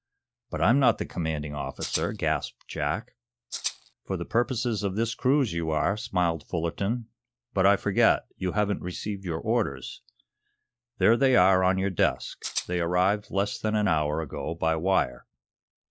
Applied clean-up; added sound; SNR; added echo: neural mask model Resemble Enhance denoiser.